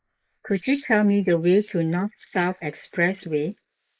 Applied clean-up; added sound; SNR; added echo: neural mask model Resemble Enhance denoiser.